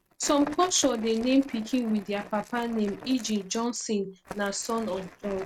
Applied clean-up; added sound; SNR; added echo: neural mask model RNNoise.